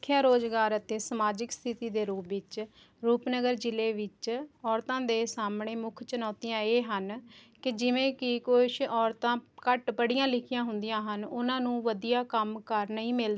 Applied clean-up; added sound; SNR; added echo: none; none; none; none.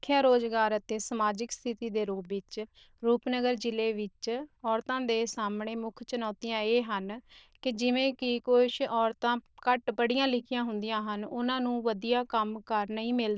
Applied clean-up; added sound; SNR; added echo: neural diffusion model UNIVERSE++.